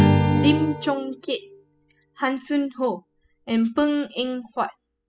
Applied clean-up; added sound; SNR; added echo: classical method spectral subtraction.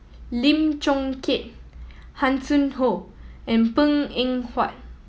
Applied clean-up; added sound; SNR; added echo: none; none; none; none.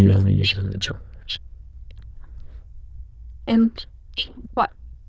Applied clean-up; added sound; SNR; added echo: neural diffusion model UNIVERSE++.